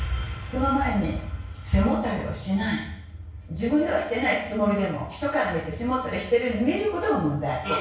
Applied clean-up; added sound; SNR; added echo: none; none; none; reverberation time 0.6 s.